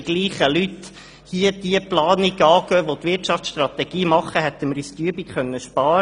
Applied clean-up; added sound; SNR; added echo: none; none; none; none.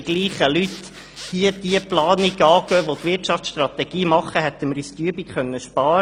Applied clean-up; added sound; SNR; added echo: none; Zipper (clothing) / Sawing; 19 dB; none.